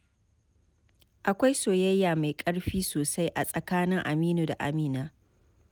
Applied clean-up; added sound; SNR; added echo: none; none; none; none.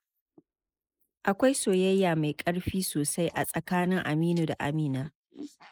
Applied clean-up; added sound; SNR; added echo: neural mask model Resemble Enhance denoiser.